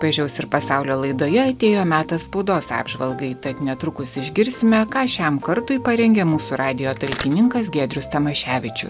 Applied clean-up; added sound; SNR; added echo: none; Mechanisms; 10 dB; none.